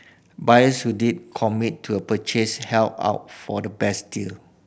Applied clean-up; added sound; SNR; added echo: none; none; none; none.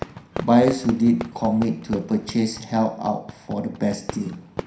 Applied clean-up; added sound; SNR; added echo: none; Fireworks; 13 dB; reverberation time 0.5 s.